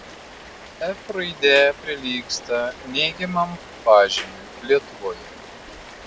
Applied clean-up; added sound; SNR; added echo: none; Clapping + Rain; 16 dB; none.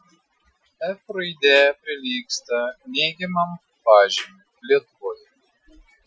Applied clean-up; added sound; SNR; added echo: classical method Wiener filter.